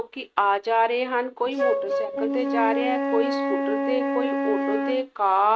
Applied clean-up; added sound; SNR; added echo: neural mask model RNNoise.